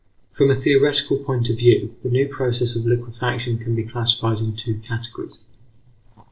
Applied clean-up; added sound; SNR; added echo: neural separator model SepFormer DNS4.